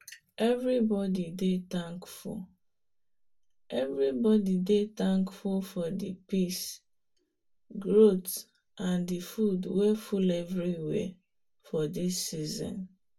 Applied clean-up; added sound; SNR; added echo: none; none; none; reverberation time 0.1 s.